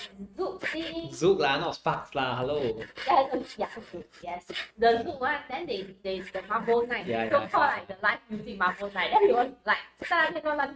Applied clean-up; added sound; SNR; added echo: neural mask model RNNoise.